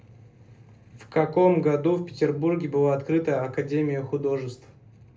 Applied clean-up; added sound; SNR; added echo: none; none; none; reverberation time 0.3 s.